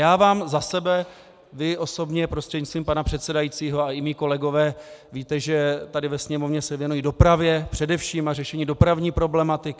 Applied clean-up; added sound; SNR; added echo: none; none; none; none.